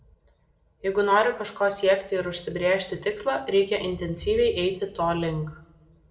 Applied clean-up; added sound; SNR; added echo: none; none; none; reverberation time 0.5 s.